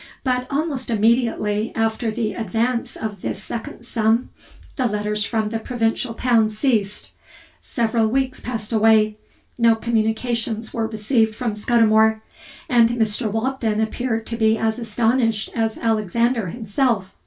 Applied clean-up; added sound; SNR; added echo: none; none; none; reverberation time 0.2 s.